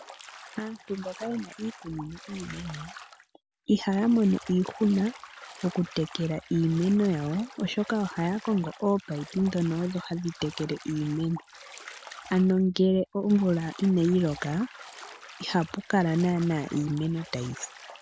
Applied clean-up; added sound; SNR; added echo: none; Bathtub (filling or washing); 19 dB; none.